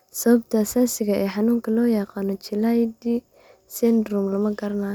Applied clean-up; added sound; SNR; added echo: none; none; none; none.